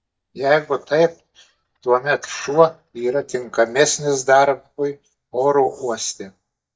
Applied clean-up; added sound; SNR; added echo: neural mask model DeepFilterNet 3.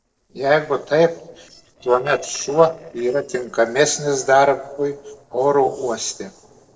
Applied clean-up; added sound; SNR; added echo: neural separator model SepFormer DNS4.